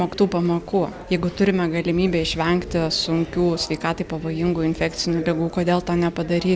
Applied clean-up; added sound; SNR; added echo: none; none; none; none.